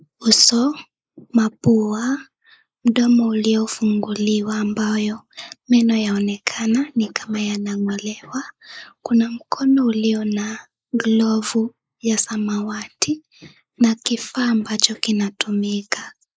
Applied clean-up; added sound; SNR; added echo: neural mask model Resemble Enhance denoiser.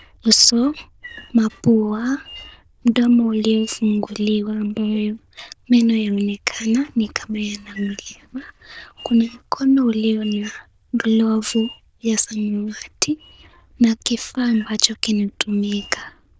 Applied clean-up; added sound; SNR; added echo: neural diffusion model UNIVERSE++.